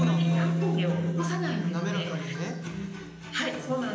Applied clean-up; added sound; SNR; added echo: none; Bass guitar; -3 dB; reverberation time 0.9 s.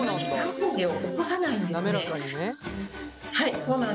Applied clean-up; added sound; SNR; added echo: none; none; none; none.